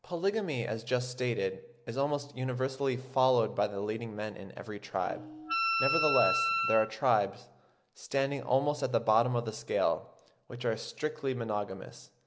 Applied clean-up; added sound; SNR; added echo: none; Wind instrument, woodwind instrument; 0 dB; none.